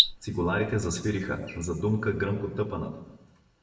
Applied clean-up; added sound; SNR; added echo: none; Cricket; 5 dB; reverberation time 0.9 s.